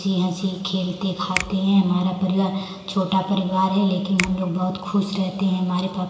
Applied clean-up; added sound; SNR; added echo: none; Finger snapping; 12 dB; reverberation time 2.0 s.